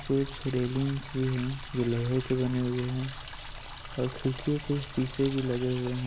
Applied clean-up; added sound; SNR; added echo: none; Water tap, faucet; 9 dB; none.